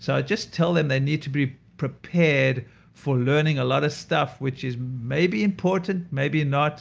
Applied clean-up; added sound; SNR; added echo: none; none; none; none.